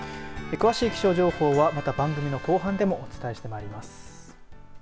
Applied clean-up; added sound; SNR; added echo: none; Trumpet; 17 dB; none.